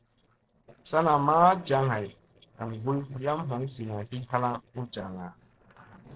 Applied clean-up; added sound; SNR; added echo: neural separator model SepFormer DNS4.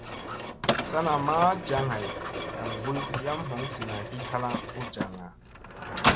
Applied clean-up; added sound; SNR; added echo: none; Mechanisms; 0 dB; none.